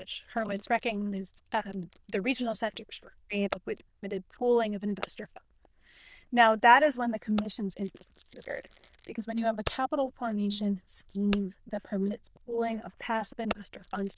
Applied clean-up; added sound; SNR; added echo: neural diffusion model UNIVERSE++.